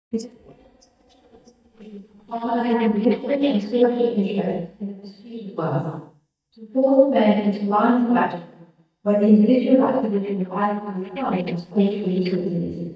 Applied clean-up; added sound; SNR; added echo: neural mask model DeepFilterNet 3.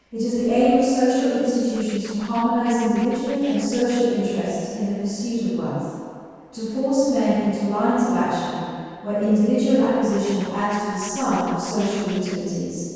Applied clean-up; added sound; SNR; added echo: neural separator model SepFormer DNS4.